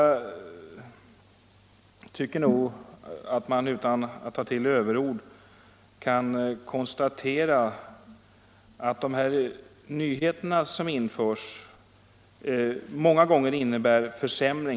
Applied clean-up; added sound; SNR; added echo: none; none; none; none.